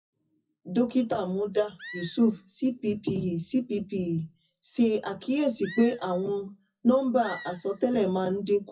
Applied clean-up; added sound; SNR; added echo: classical method WPE with log-MMSE.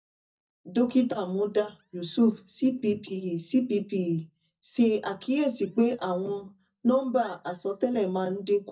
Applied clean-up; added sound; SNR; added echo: neural mask model DeepFilterNet 3.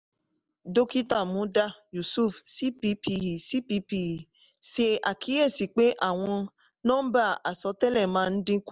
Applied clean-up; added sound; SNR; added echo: none; none; none; none.